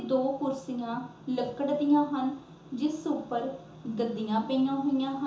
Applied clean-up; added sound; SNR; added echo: none; none; none; reverberation time 0.7 s.